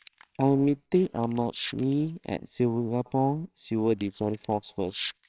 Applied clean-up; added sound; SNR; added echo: neural separator model SepFormer WHAMR!.